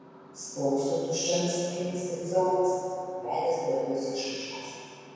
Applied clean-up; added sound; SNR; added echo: none; none; none; reverberation time 2.2 s.